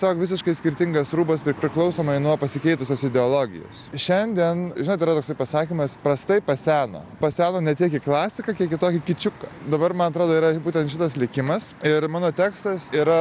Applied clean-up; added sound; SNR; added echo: none; none; none; none.